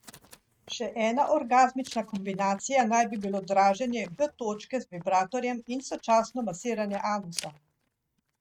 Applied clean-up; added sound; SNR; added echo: neural mask model RNNoise.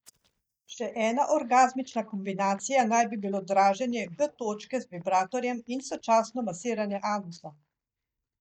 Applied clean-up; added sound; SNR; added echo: neural mask model DeepFilterNet 3.